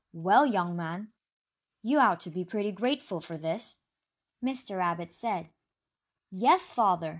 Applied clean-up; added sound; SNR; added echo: neural mask model Resemble Enhance denoiser.